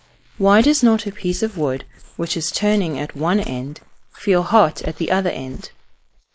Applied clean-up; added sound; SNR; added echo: neural mask model Resemble Enhance denoiser.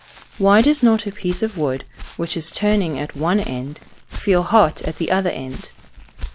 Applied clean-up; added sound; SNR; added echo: none; Walk, footsteps; 14 dB; none.